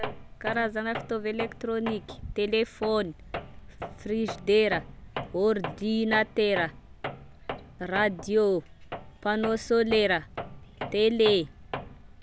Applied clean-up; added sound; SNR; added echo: none; Tools; 12 dB; none.